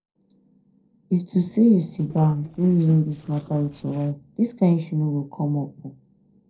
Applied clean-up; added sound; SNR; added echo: neural separator model SepFormer DNS4.